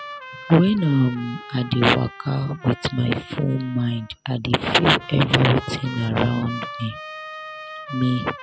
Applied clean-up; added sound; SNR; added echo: none; Trumpet; 16 dB; none.